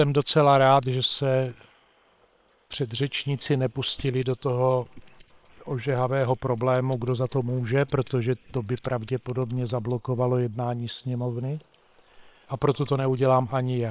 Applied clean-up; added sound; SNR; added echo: neural separator model SepFormer WHAM!.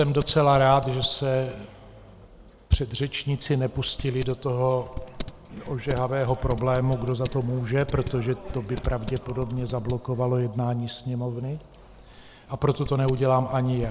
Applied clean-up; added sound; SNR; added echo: none; Typing; 14 dB; none.